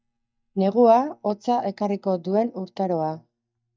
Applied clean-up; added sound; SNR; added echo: neural mask model DeepFilterNet 3.